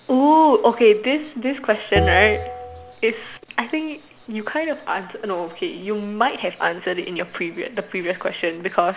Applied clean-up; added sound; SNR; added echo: none; Bell; 6 dB; none.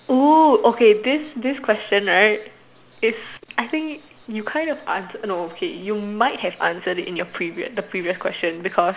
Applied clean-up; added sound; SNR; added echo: none; none; none; none.